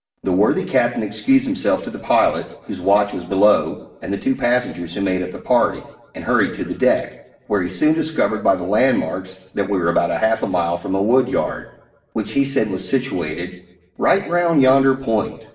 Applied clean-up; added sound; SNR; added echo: none; none; none; reverberation time 0.7 s.